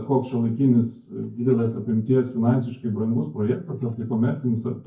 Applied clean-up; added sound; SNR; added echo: neural mask model DeepFilterNet 3.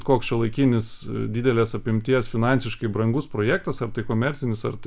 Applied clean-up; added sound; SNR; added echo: none; none; none; none.